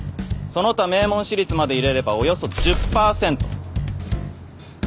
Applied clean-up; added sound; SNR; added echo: none; none; none; none.